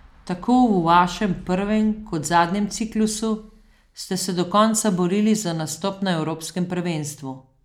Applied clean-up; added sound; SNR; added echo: none; none; none; none.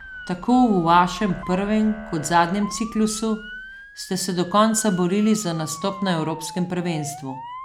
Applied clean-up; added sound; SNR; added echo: none; Motor vehicle (road) / Siren; 16 dB; none.